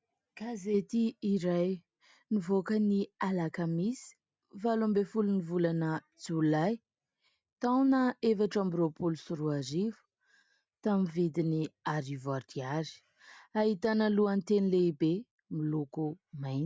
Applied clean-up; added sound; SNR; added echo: none; none; none; none.